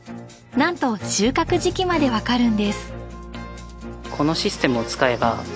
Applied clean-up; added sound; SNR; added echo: none; none; none; none.